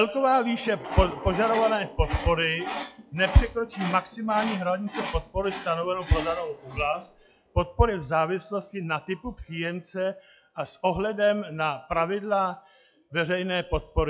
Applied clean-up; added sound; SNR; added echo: classical method log-MMSE.